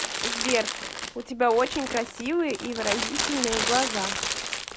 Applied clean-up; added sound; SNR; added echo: none; Crumpling, crinkling; 2 dB; none.